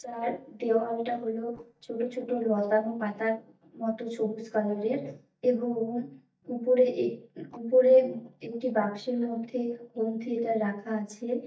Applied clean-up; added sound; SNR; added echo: neural mask model DeepFilterNet 3.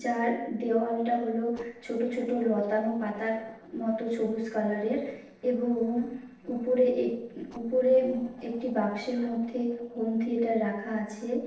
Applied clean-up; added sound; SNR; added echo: neural separator model SepFormer DNS4.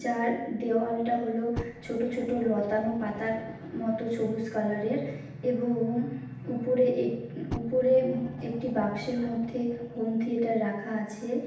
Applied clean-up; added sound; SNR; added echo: none; Fire; 18 dB; reverberation time 0.9 s.